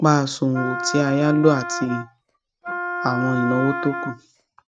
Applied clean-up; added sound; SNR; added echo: neural mask model RNNoise.